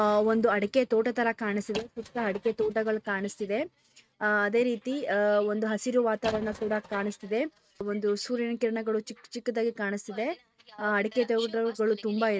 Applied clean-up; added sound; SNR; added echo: neural mask model RNNoise.